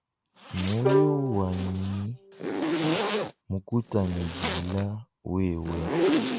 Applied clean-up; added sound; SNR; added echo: none; Bowed string instrument + Zipper (clothing); 0 dB; none.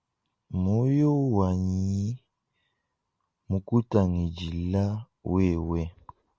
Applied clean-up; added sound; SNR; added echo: none; none; none; none.